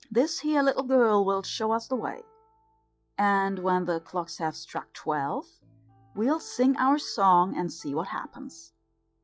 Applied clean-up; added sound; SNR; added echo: classical method log-MMSE.